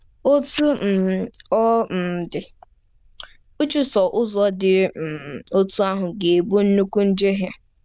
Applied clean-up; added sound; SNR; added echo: neural diffusion model UNIVERSE++.